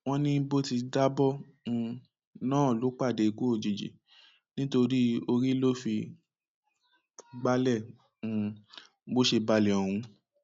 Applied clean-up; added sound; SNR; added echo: none; none; none; none.